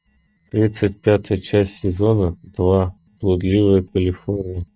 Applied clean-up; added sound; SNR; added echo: neural mask model DeepFilterNet 3.